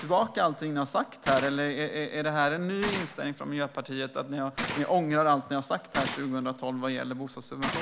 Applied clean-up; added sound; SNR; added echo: none; Gunshot, gunfire; 10 dB; none.